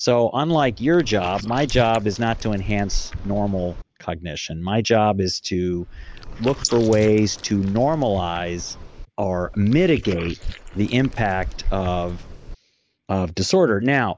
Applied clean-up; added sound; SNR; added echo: neural mask model Resemble Enhance denoiser.